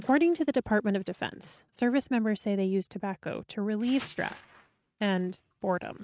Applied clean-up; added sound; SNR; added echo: neural mask model RNNoise.